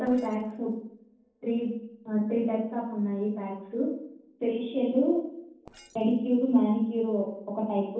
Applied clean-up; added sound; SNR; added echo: neural separator model SepFormer DNS4.